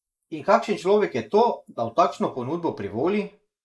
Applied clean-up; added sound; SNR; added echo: neural mask model Resemble Enhance denoiser.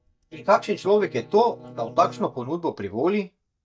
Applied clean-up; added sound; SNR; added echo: neural mask model DeepFilterNet 3.